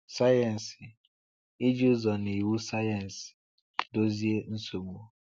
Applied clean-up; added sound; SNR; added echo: none; none; none; none.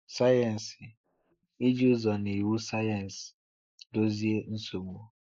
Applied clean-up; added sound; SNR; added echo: neural mask model Resemble Enhance denoiser.